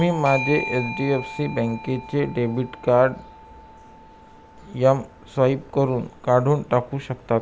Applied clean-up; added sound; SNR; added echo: none; Bell / Doorbell; 14 dB; none.